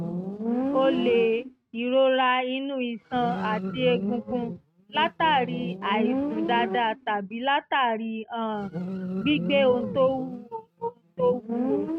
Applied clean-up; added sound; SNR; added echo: neural mask model RNNoise.